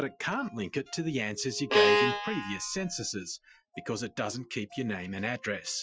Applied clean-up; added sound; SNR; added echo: classical method Wiener filter.